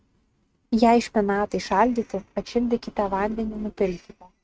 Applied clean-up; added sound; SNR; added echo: neural mask model RNNoise.